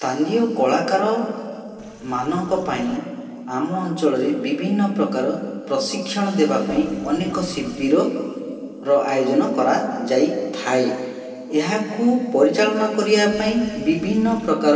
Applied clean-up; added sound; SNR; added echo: neural separator model SepFormer DNS4.